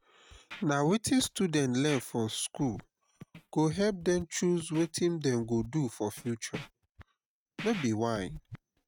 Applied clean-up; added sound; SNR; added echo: neural mask model RNNoise.